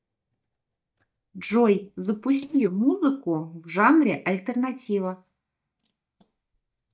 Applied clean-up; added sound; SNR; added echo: neural mask model DeepFilterNet 3.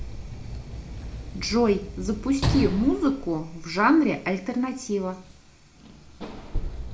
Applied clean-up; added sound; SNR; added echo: none; Sliding door / Slam; 7 dB; reverberation time 0.4 s.